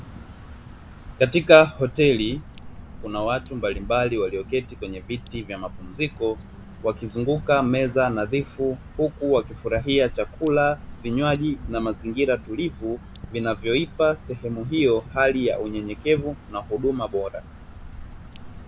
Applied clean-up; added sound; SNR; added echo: none; Drip / Water; 16 dB; none.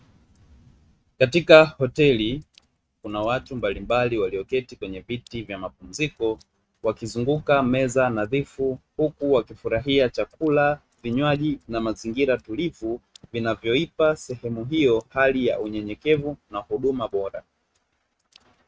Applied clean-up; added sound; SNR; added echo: neural mask model RNNoise.